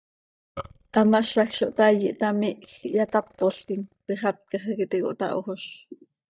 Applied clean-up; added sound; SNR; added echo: neural mask model DeepFilterNet 3.